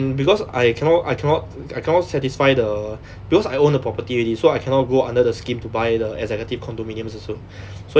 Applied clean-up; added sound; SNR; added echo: none; none; none; none.